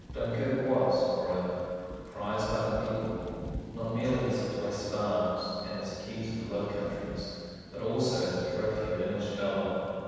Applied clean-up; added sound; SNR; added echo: none; Thunder / Rain; 14 dB; reverberation time 2.1 s.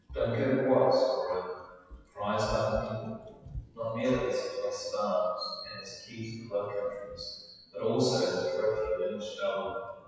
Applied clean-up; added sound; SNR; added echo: classical method WPE with log-MMSE.